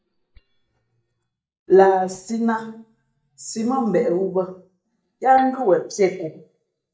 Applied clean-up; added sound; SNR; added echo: neural mask model DeepFilterNet 3.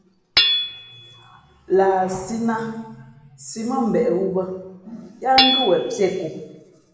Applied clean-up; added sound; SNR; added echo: none; Hammer / Chink, clink; 4 dB; reverberation time 1.1 s.